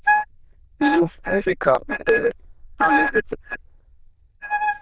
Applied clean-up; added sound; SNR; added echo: neural diffusion model UNIVERSE++.